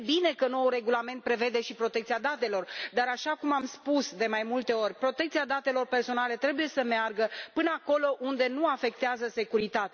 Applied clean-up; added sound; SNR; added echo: none; none; none; none.